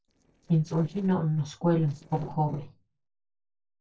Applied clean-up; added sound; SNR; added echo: neural separator model SepFormer DNS4.